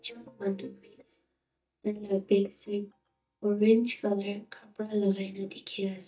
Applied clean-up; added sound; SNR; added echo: neural mask model DeepFilterNet 3.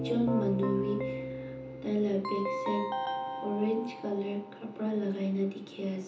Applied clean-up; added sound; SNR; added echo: none; Keyboard (musical); 5 dB; reverberation time 0.7 s.